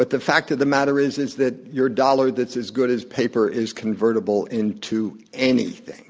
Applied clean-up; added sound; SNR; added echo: none; none; none; none.